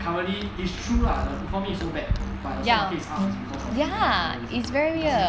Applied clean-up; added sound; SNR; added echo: none; Musical instrument; 10 dB; none.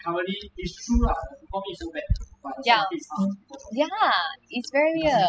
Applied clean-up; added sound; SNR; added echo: classical method spectral subtraction.